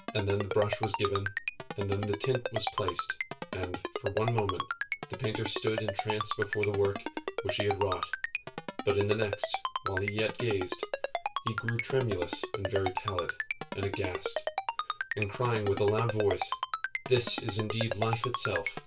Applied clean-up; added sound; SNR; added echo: none; Ringtone; 4 dB; reverberation time 0.2 s.